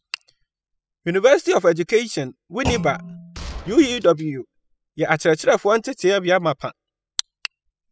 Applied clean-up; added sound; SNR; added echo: classical method spectral subtraction.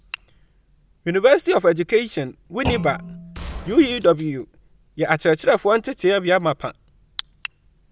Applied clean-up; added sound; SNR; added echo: none; Gunshot, gunfire + Thump, thud; 11 dB; none.